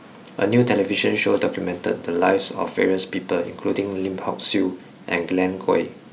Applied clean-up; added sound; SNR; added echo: none; none; none; none.